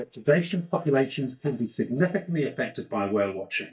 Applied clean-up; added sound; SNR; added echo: neural mask model DeepFilterNet 3.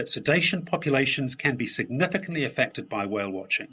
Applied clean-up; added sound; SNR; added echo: none; none; none; none.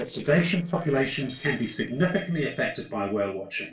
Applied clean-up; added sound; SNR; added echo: neural separator model SepFormer DNS4.